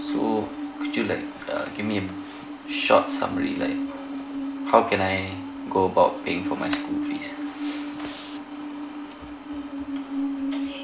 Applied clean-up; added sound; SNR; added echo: none; Musical instrument; 4 dB; none.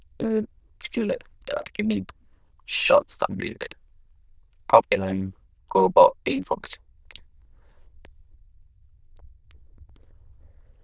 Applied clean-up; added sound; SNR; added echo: neural diffusion model UNIVERSE++.